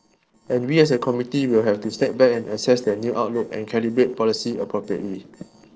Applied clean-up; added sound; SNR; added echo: neural separator model SepFormer DNS4.